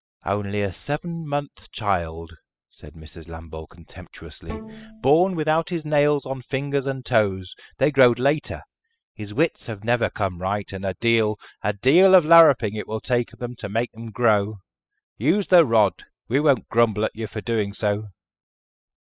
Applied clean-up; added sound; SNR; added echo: classical method spectral subtraction.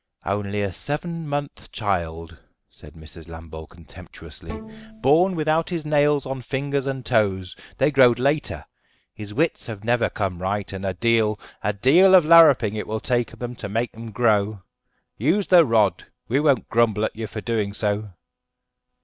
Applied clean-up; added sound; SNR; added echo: none; Bowed string instrument; 16 dB; none.